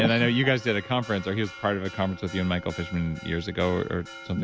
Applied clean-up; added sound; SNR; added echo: none; Church bell; 17 dB; none.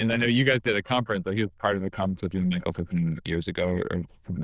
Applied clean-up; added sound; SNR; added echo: neural diffusion model UNIVERSE++.